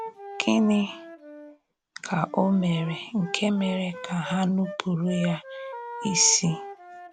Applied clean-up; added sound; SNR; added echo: none; Wind instrument, woodwind instrument; 13 dB; none.